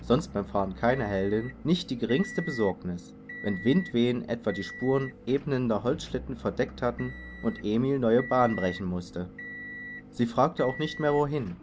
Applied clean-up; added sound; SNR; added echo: none; Motor vehicle (road) / Engine; 14 dB; none.